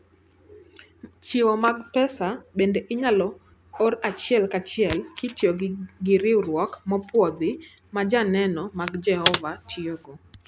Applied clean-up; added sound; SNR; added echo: none; Computer keyboard; 4 dB; none.